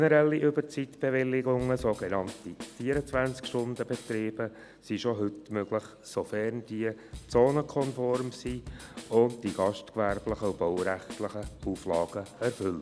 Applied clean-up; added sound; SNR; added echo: none; Drum kit; 15 dB; none.